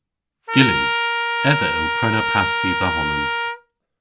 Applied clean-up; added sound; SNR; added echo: none; Trumpet; -1 dB; none.